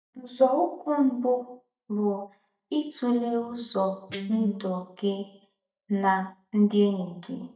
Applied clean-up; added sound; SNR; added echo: neural mask model DeepFilterNet 3.